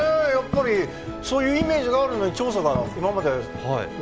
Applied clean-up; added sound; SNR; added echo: none; Walk, footsteps; 13 dB; none.